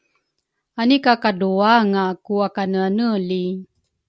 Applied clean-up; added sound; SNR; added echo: none; none; none; none.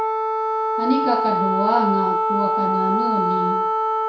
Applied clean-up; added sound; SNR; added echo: none; Wind instrument, woodwind instrument; -4 dB; reverberation time 0.6 s.